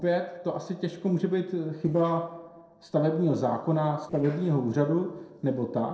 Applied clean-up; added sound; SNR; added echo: neural separator model SepFormer DNS4.